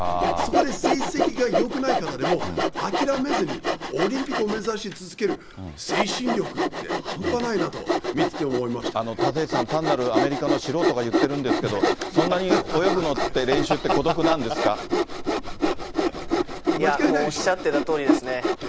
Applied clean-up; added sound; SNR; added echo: none; Sawing; 0 dB; none.